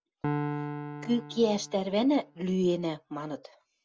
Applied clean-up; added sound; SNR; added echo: none; Piano; 8 dB; none.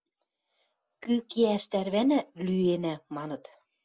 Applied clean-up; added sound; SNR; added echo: none; none; none; none.